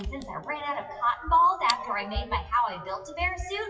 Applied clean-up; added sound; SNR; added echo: classical method WPE with log-MMSE.